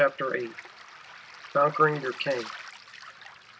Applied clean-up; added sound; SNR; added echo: none; Waves, surf; 15 dB; none.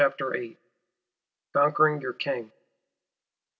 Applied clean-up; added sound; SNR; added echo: none; none; none; none.